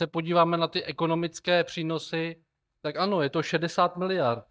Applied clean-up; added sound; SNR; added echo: neural mask model DeepFilterNet 3.